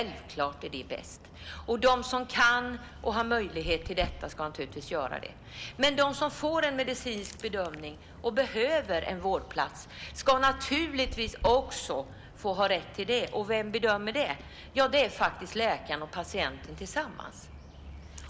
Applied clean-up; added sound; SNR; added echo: none; Bird; 15 dB; none.